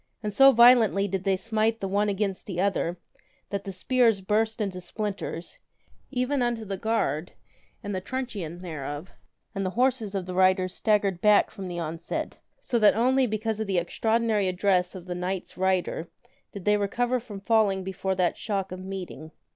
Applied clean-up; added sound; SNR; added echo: none; none; none; none.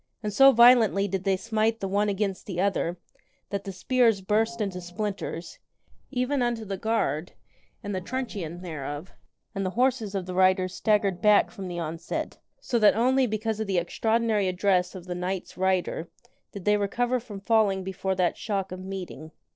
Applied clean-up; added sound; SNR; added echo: neural separator model SepFormer DNS4.